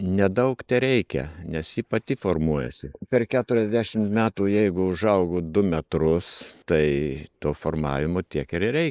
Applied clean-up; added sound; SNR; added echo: neural mask model Resemble Enhance denoiser.